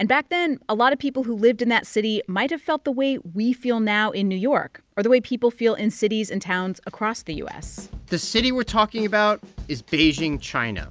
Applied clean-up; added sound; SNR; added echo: none; none; none; none.